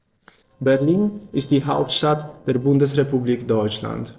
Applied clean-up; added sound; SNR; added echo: neural separator model SepFormer DNS4.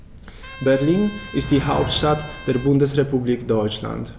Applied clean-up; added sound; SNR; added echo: none; Trumpet; 19 dB; none.